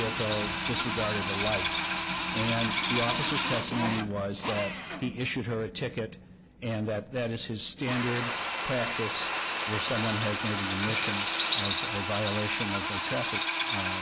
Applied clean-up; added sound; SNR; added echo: none; Drill; 0 dB; none.